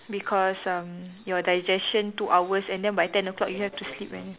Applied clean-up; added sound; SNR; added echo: none; none; none; none.